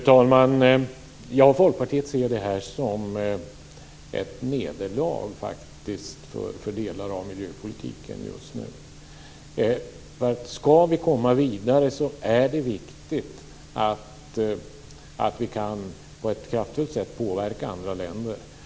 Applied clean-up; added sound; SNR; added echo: none; none; none; none.